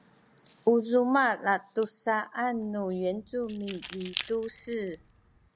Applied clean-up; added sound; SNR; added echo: none; Keys jangling; 10 dB; none.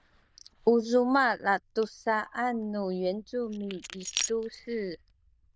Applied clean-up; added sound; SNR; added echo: neural diffusion model UNIVERSE++.